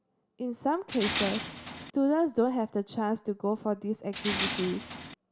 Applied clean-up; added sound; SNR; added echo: none; Tools; 3 dB; none.